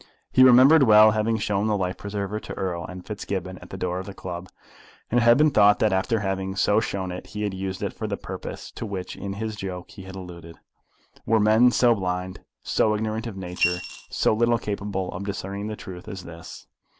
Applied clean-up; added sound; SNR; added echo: none; Coin (dropping) / Glass; 6 dB; none.